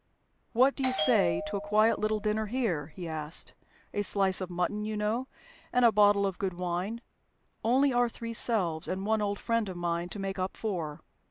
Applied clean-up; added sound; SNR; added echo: none; Bell; 7 dB; none.